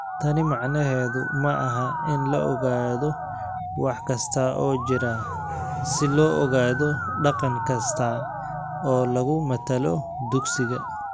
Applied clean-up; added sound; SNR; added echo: none; Musical instrument; 6 dB; none.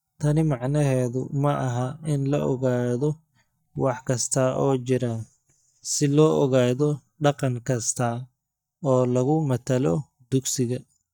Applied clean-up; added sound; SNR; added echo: neural mask model DeepFilterNet 3.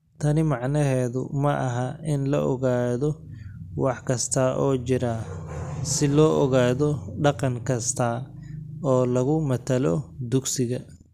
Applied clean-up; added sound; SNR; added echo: none; none; none; none.